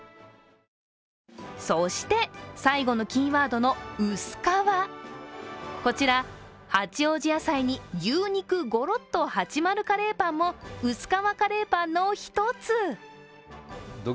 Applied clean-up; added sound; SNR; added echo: none; none; none; none.